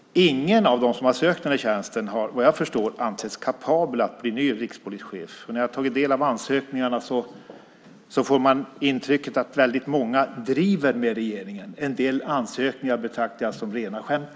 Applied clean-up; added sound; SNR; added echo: none; none; none; none.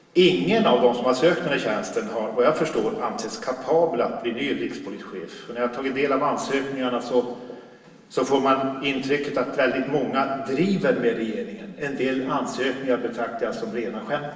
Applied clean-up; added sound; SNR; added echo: none; none; none; reverberation time 1.2 s.